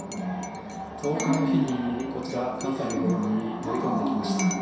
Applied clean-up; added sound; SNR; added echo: none; Cutlery, silverware / Dishes, pots, and pans / Chink, clink; 16 dB; reverberation time 0.7 s.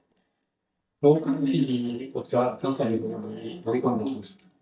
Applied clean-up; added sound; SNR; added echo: neural mask model DeepFilterNet 3.